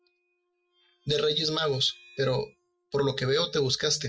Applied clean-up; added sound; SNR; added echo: classical method Wiener filter.